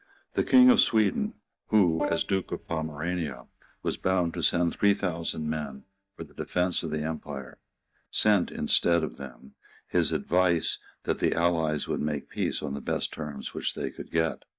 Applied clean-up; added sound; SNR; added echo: neural mask model DeepFilterNet 3.